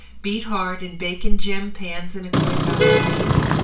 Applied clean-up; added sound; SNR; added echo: none; Vehicle horn, car horn, honking; -3 dB; reverberation time 0.3 s.